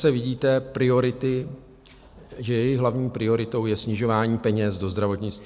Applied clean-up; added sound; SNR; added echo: none; none; none; none.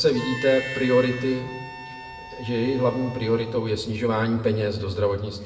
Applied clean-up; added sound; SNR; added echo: none; Harmonica; 13 dB; reverberation time 1.4 s.